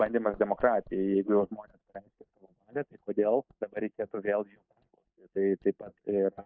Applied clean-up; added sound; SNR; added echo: neural mask model DeepFilterNet 3.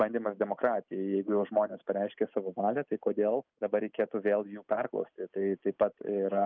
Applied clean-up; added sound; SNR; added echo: none; none; none; none.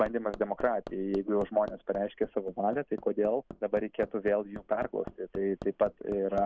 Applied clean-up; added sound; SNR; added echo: none; Hammer; 16 dB; none.